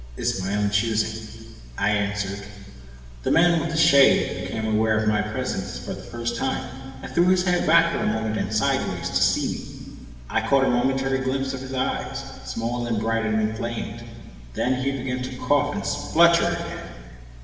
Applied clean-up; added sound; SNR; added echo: none; none; none; reverberation time 1.6 s.